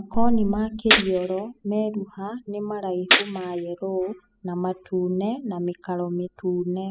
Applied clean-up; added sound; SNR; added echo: classical method spectral subtraction.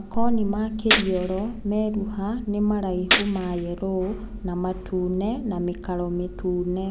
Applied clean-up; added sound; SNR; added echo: none; Gunshot, gunfire; 5 dB; none.